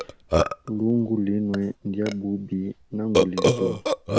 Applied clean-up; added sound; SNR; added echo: none; Burping, eructation; -1 dB; none.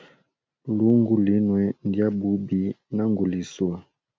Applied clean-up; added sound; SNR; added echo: none; none; none; none.